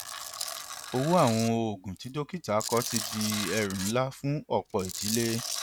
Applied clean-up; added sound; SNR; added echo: none; Tools; 8 dB; none.